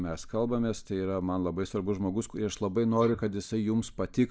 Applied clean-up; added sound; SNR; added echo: neural mask model Resemble Enhance denoiser.